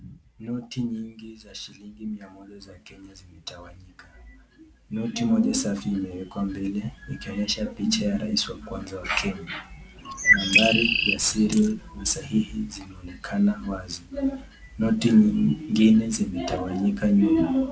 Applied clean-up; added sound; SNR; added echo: none; Coin (dropping) + Bird; -2 dB; none.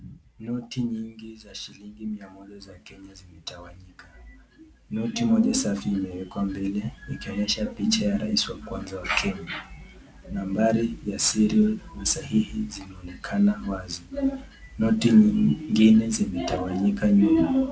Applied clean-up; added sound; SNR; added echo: none; none; none; none.